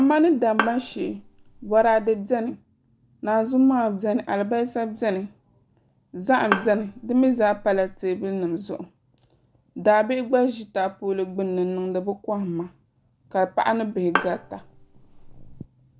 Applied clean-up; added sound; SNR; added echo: none; Bowed string instrument; 8 dB; none.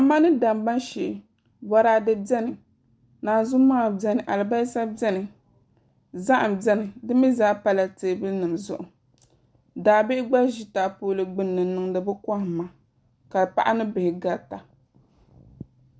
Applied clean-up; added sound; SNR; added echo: none; none; none; none.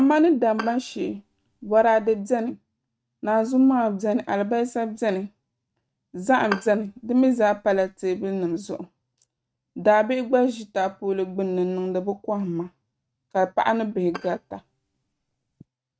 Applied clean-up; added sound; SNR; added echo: neural mask model RNNoise.